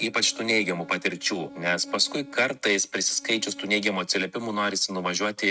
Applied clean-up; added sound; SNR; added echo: neural mask model RNNoise.